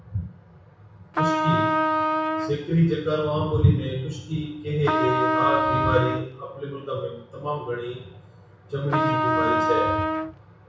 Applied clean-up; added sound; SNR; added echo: none; Trumpet; -2 dB; reverberation time 0.6 s.